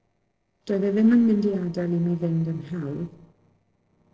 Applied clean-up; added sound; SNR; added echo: neural separator model SepFormer DNS4.